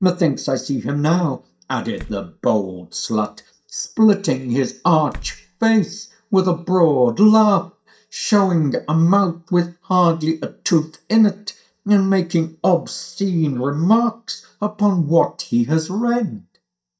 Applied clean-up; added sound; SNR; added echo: neural mask model DeepFilterNet 3.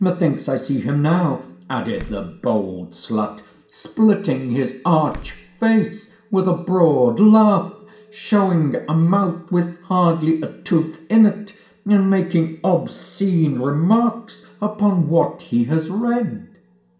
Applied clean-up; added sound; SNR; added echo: none; Slam; 20 dB; reverberation time 0.5 s.